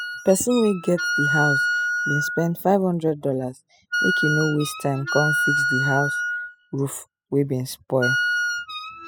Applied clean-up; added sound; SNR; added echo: classical method spectral subtraction.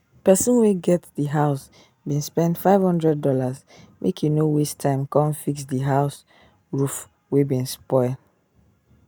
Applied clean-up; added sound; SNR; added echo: none; none; none; none.